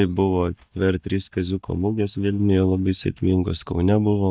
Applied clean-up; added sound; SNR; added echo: neural mask model DeepFilterNet 3.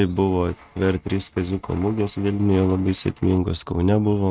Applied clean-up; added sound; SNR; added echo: neural mask model RNNoise.